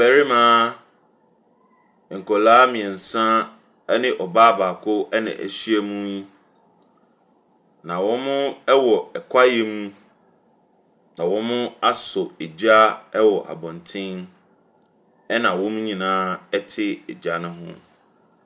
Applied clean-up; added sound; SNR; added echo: none; none; none; none.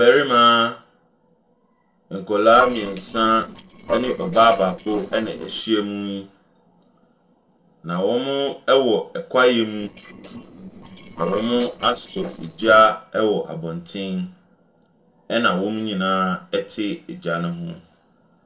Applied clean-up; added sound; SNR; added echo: neural separator model SepFormer DNS4.